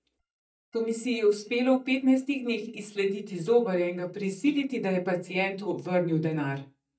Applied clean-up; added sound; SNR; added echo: neural mask model DeepFilterNet 3.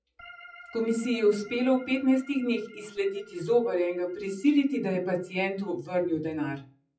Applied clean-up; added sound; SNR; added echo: classical method WPE with log-MMSE.